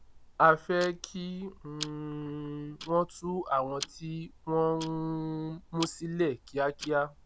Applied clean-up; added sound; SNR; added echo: none; Tick-tock; 16 dB; none.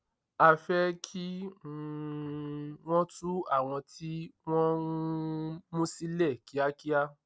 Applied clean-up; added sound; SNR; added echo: none; none; none; none.